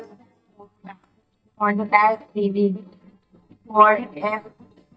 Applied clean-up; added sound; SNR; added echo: neural mask model DeepFilterNet 3.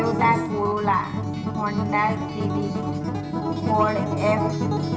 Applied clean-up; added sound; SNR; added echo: none; Acoustic guitar; 0 dB; reverberation time 1.4 s.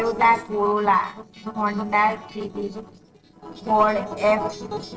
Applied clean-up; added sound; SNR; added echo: neural separator model SepFormer DNS4.